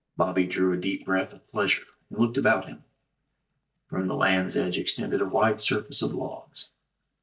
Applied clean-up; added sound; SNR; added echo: neural mask model DeepFilterNet 3.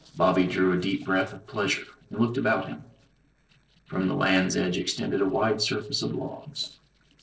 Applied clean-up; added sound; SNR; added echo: neural separator model SepFormer DNS4.